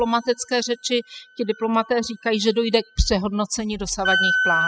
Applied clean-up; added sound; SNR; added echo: classical method spectral subtraction.